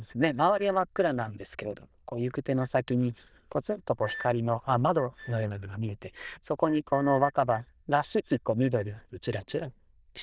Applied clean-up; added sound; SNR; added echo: neural diffusion model UNIVERSE++.